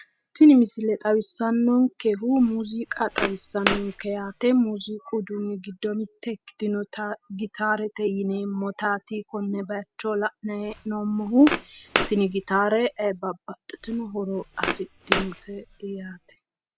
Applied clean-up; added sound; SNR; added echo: none; Walk, footsteps; 7 dB; none.